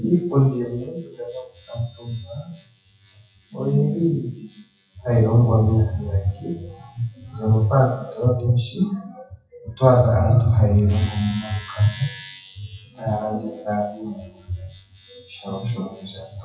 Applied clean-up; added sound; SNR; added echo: classical method WPE with log-MMSE.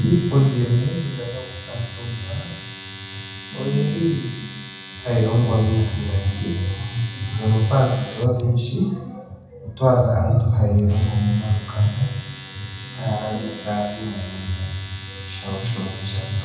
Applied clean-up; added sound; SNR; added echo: none; Domestic sounds, home sounds; 16 dB; reverberation time 0.8 s.